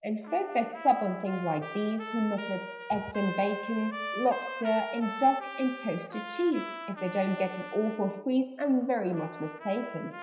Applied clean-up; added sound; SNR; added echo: none; Trumpet; 11 dB; reverberation time 0.9 s.